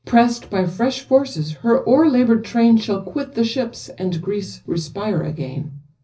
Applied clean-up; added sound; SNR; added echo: none; none; none; reverberation time 0.4 s.